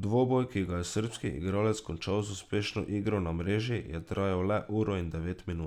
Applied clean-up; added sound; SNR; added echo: none; none; none; none.